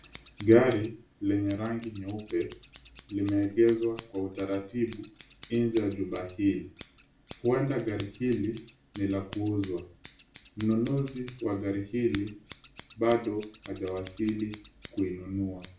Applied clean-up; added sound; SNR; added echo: none; Scissors; 10 dB; reverberation time 0.3 s.